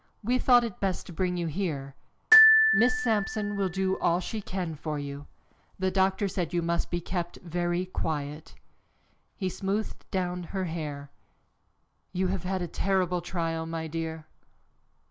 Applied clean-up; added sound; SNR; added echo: none; Glockenspiel; -1 dB; none.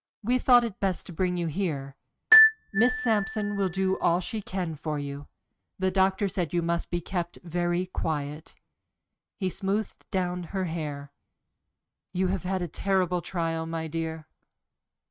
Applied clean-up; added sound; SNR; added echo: neural mask model RNNoise.